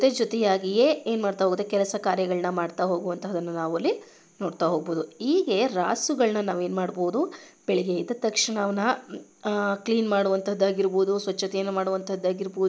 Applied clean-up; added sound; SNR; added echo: none; none; none; none.